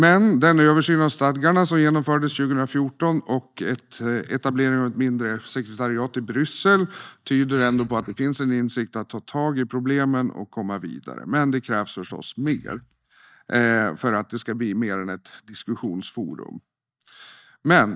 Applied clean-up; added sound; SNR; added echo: neural mask model DeepFilterNet 3.